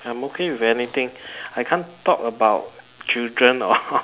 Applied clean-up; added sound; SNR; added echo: none; none; none; none.